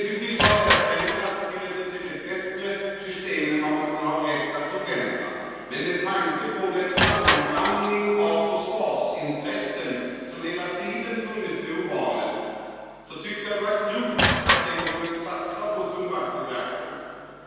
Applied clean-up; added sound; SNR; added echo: none; Crushing; 1 dB; reverberation time 2.1 s.